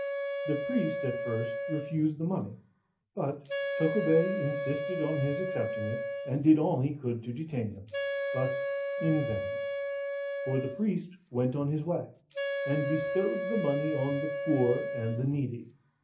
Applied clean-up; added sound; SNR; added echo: none; Wind instrument, woodwind instrument; 4 dB; reverberation time 0.3 s.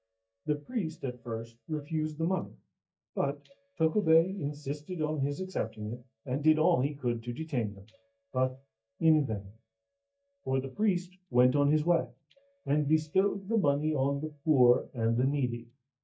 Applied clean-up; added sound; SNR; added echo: neural mask model DeepFilterNet 3.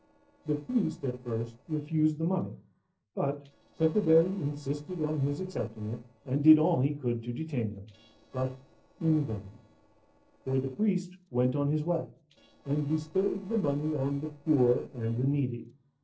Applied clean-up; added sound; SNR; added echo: neural separator model SepFormer DNS4.